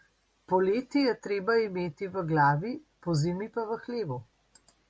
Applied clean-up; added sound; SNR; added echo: none; none; none; none.